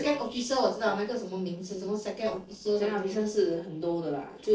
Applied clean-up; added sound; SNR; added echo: neural separator model SepFormer DNS4.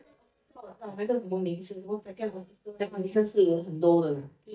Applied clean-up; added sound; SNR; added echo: neural mask model DeepFilterNet 3.